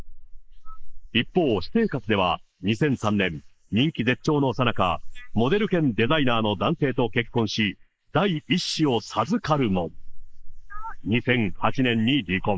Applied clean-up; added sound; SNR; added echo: neural mask model Resemble Enhance denoiser.